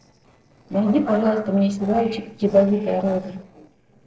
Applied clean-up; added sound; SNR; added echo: neural separator model SepFormer DNS4.